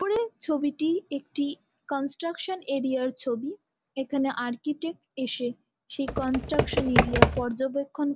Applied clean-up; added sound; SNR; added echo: none; Computer keyboard; -5 dB; none.